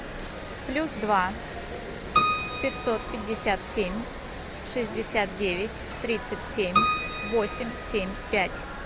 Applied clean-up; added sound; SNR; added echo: none; Keyboard (musical); 6 dB; none.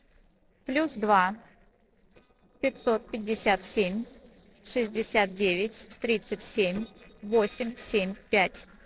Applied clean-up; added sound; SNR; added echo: neural separator model SepFormer DNS4.